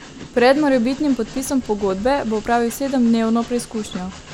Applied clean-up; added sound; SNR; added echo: none; Train; 18 dB; none.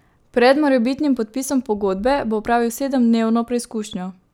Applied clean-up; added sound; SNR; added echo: none; none; none; none.